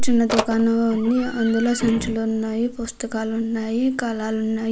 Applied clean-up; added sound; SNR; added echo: none; Livestock, farm animals, working animals + Telephone; 13 dB; none.